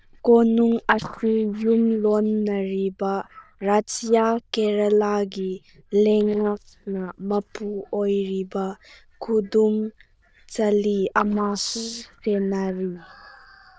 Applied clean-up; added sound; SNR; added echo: neural diffusion model UNIVERSE++.